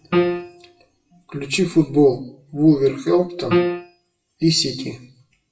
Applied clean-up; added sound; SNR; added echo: classical method WPE with log-MMSE.